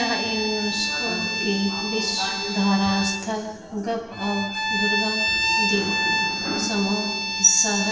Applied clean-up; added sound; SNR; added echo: none; Bowed string instrument; 1 dB; reverberation time 1.4 s.